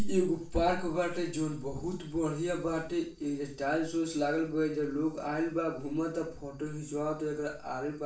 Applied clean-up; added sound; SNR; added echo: none; none; none; reverberation time 0.4 s.